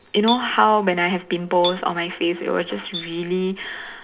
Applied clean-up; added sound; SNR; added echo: none; Chink, clink; 14 dB; reverberation time 0.3 s.